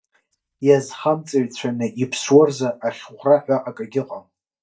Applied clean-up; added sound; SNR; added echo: neural mask model DeepFilterNet 3.